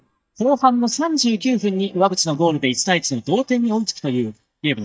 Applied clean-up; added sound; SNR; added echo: neural mask model DeepFilterNet 3.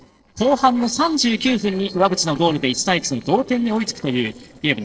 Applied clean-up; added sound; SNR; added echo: neural separator model SepFormer DNS4.